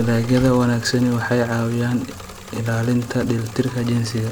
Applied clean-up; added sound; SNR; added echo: none; Engine / Mechanisms; 17 dB; none.